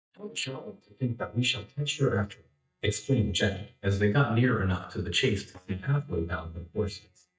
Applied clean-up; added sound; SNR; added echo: neural mask model DeepFilterNet 3.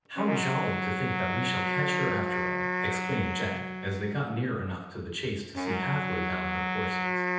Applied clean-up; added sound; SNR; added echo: none; Wind instrument, woodwind instrument; -1 dB; reverberation time 0.9 s.